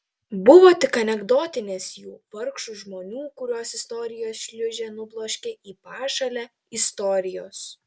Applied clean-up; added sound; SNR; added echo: none; none; none; none.